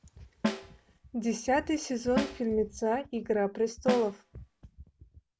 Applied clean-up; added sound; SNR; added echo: none; Snare drum; 6 dB; none.